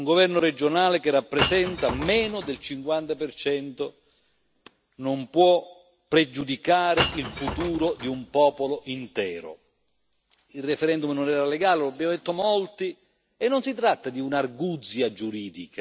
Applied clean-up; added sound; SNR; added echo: none; Shatter / Crushing; 8 dB; none.